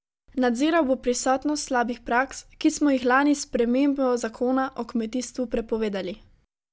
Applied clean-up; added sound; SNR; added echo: none; none; none; none.